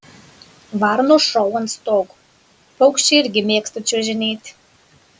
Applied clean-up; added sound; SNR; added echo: none; none; none; none.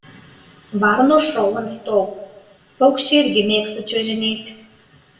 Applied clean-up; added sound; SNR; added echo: none; none; none; reverberation time 0.6 s.